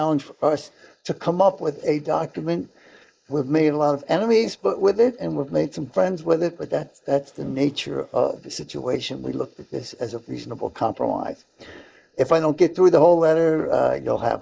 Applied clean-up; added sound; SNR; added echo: neural mask model Resemble Enhance denoiser.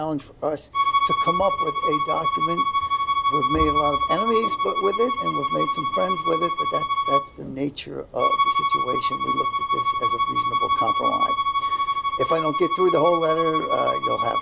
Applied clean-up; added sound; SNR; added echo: none; Bowed string instrument; -3 dB; none.